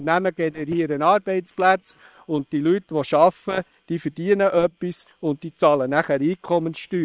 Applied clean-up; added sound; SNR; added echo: neural separator model SepFormer WHAM!.